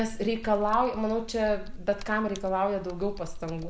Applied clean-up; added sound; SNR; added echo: none; Computer keyboard; 10 dB; none.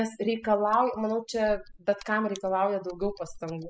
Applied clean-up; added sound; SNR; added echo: classical method spectral subtraction.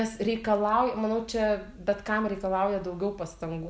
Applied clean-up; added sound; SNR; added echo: none; none; none; none.